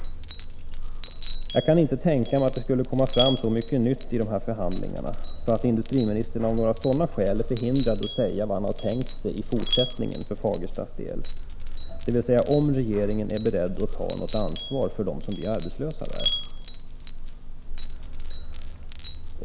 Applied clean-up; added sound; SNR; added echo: none; Glass; 3 dB; none.